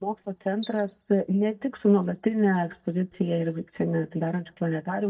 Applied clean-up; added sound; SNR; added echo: neural mask model DeepFilterNet 3.